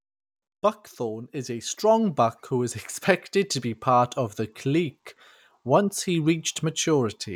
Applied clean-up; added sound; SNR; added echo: none; none; none; none.